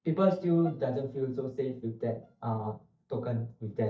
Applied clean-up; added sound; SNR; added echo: neural mask model DeepFilterNet 3.